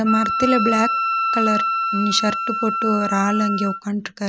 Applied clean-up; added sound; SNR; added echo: none; Wind instrument, woodwind instrument; 1 dB; none.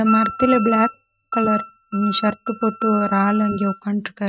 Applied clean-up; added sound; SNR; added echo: neural mask model RNNoise.